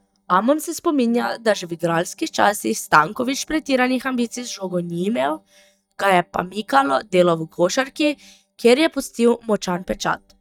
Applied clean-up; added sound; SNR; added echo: neural mask model DeepFilterNet 3.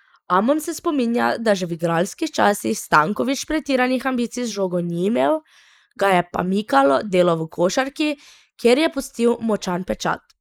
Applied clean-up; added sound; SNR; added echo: neural mask model Resemble Enhance denoiser.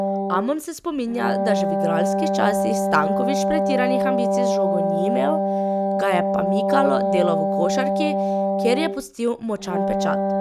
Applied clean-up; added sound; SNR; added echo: none; Wind instrument, woodwind instrument; -4 dB; none.